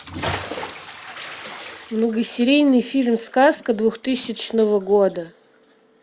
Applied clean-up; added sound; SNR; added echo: none; Bathtub (filling or washing) / Splash, splatter; 15 dB; none.